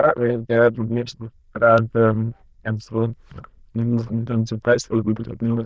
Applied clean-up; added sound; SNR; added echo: neural diffusion model UNIVERSE++.